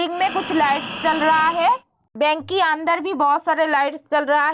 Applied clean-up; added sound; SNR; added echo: none; Breathing; 11 dB; none.